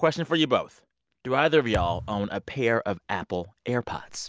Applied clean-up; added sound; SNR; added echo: none; Thump, thud; 12 dB; none.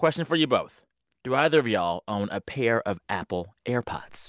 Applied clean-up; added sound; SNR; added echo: none; none; none; none.